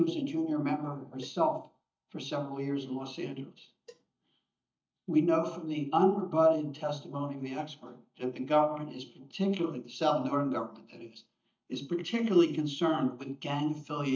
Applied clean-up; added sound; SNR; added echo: neural mask model DeepFilterNet 3.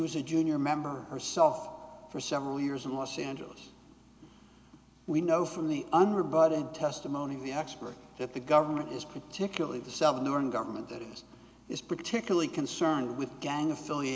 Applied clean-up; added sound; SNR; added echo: none; none; none; none.